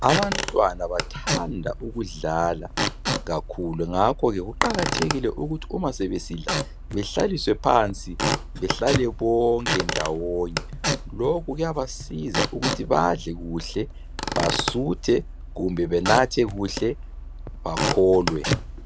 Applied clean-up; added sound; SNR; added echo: none; Squeak / Wood; 5 dB; none.